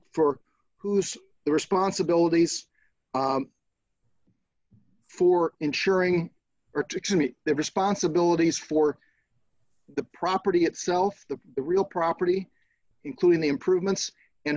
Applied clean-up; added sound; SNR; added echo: none; none; none; none.